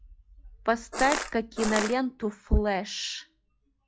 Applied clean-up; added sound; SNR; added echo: classical method log-MMSE.